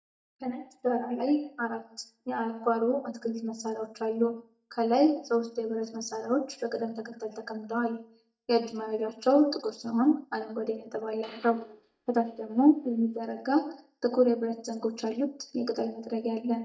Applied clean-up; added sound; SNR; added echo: neural mask model DeepFilterNet 3.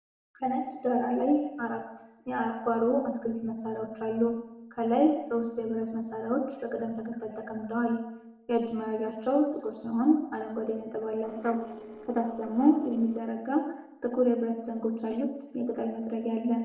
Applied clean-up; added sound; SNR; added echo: neural separator model SepFormer DNS4.